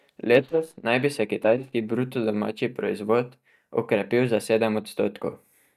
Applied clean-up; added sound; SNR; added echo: neural mask model DeepFilterNet 3.